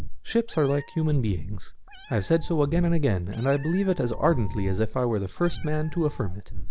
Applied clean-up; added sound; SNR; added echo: none; Meow; 4 dB; none.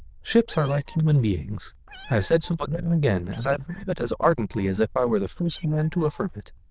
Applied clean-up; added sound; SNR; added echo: neural diffusion model UNIVERSE++.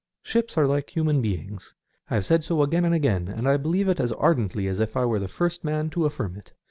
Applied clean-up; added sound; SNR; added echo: none; none; none; none.